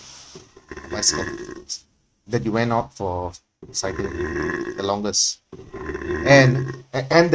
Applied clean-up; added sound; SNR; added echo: neural mask model RNNoise.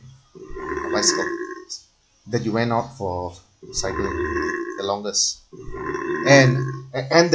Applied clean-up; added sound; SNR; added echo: classical method log-MMSE.